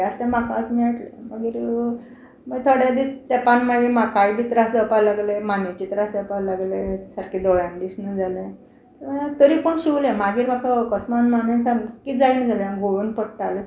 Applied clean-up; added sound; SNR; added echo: none; none; none; none.